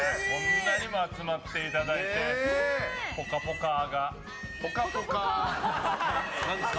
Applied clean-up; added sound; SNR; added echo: none; Livestock, farm animals, working animals; 7 dB; none.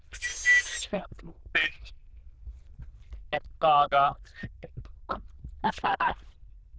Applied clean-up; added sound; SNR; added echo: neural diffusion model UNIVERSE++.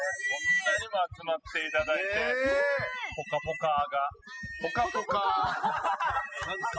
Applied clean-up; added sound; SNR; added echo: classical method spectral subtraction.